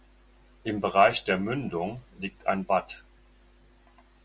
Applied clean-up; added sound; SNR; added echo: none; none; none; none.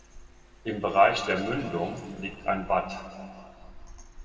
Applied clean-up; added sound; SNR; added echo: none; Engine / Car; 19 dB; reverberation time 2.3 s.